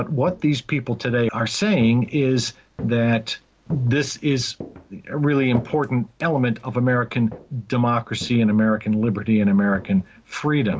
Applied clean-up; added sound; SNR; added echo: none; Walk, footsteps; 20 dB; none.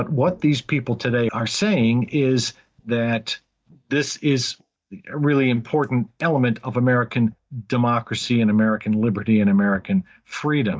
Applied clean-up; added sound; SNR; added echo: neural mask model DeepFilterNet 3.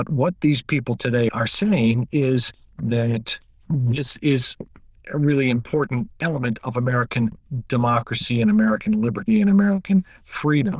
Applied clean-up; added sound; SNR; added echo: neural diffusion model UNIVERSE++.